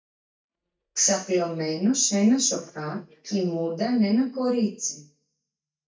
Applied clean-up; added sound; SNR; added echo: neural mask model DeepFilterNet 3.